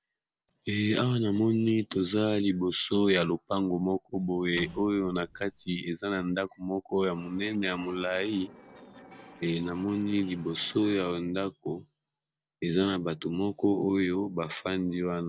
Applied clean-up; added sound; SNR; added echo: neural separator model SepFormer DNS4.